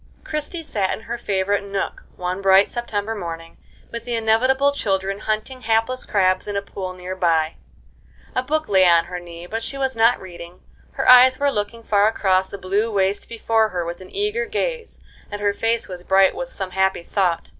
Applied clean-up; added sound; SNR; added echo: none; none; none; none.